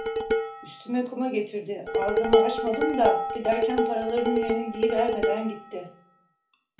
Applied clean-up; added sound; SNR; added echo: none; Dishes, pots, and pans; -2 dB; reverberation time 0.4 s.